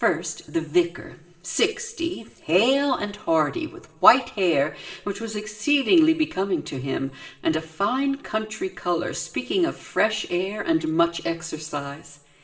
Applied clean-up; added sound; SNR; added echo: none; none; none; reverberation time 1.3 s.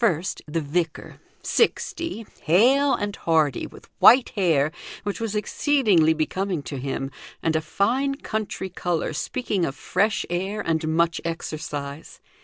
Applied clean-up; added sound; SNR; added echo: none; none; none; none.